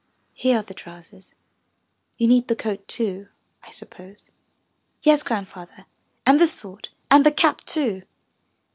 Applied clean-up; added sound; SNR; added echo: none; none; none; none.